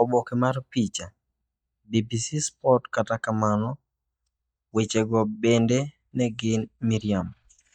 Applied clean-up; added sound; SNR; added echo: neural mask model DeepFilterNet 3.